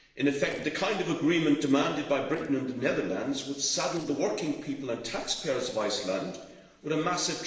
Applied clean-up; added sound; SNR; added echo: neural separator model SepFormer DNS4.